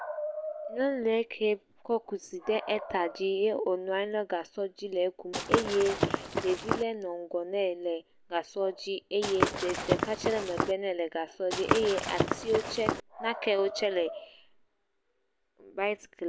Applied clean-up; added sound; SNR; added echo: none; Walk, footsteps / Run; -1 dB; none.